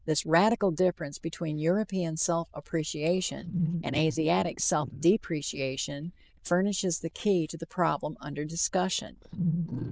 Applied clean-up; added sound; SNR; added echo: neural diffusion model UNIVERSE++.